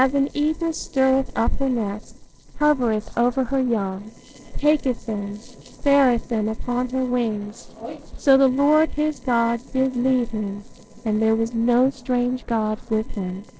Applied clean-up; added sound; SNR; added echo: neural separator model SepFormer DNS4.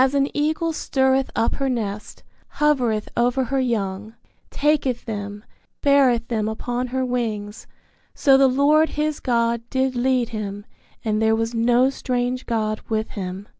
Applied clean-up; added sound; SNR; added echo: none; none; none; none.